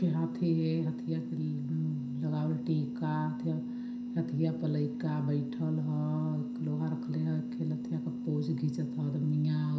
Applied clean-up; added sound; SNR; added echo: none; none; none; reverberation time 0.5 s.